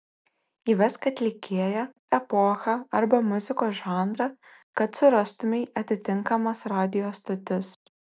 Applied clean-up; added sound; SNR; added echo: none; none; none; none.